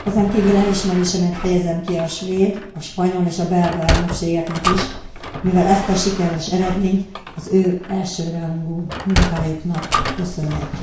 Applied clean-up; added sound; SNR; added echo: none; Sliding door; 6 dB; reverberation time 0.6 s.